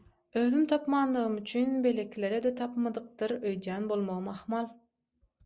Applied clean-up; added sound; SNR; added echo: none; none; none; none.